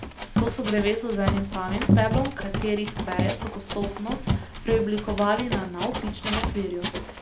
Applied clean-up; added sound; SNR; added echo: none; Run; -1 dB; none.